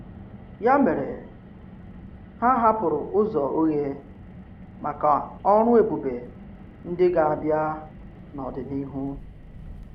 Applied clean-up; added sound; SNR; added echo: none; Car; 17 dB; none.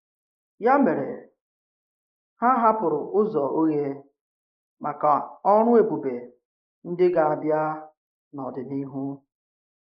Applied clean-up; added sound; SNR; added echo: neural mask model Resemble Enhance denoiser.